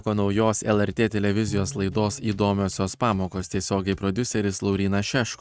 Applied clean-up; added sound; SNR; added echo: neural mask model RNNoise.